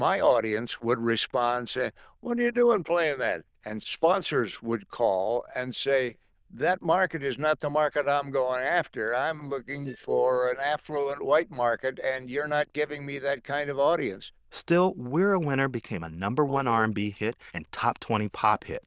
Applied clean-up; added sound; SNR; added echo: neural diffusion model UNIVERSE++.